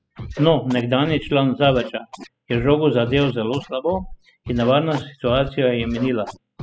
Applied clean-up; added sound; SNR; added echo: classical method spectral subtraction.